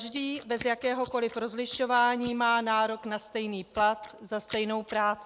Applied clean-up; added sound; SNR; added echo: neural mask model Resemble Enhance denoiser.